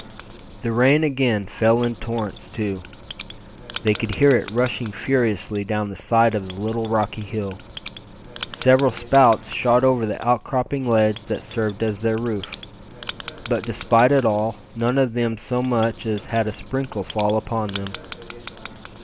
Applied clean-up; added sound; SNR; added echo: none; Writing; 17 dB; none.